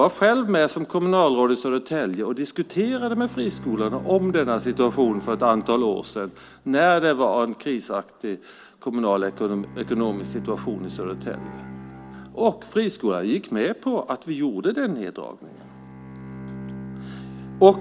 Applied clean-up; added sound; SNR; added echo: none; Bowed string instrument; 16 dB; none.